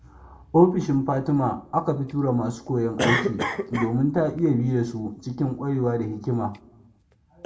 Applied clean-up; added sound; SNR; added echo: none; Cough; 10 dB; reverberation time 0.4 s.